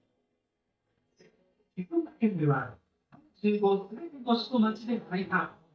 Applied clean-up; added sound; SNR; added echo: neural mask model DeepFilterNet 3.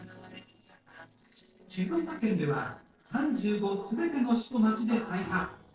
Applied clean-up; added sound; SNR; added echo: neural separator model SepFormer DNS4.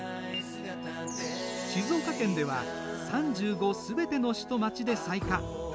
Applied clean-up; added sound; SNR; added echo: none; none; none; none.